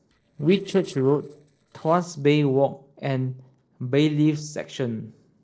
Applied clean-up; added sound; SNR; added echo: neural separator model SepFormer DNS4.